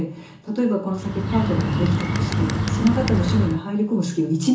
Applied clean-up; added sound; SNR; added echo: none; Bird; 0 dB; reverberation time 0.7 s.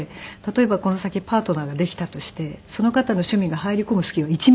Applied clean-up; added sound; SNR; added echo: none; none; none; none.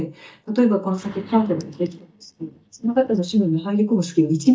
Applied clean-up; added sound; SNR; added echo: neural mask model DeepFilterNet 3.